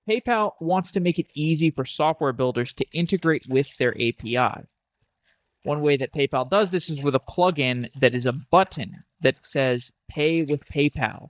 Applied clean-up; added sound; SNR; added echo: neural mask model DeepFilterNet 3.